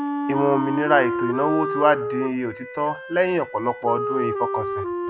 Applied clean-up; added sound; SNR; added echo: none; Wind instrument, woodwind instrument; 4 dB; none.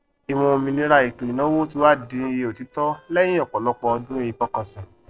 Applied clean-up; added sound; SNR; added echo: neural separator model SepFormer DNS4.